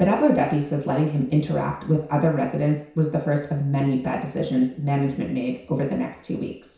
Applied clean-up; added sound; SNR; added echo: none; none; none; reverberation time 0.6 s.